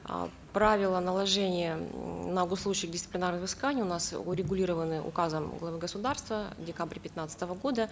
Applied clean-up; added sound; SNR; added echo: none; none; none; none.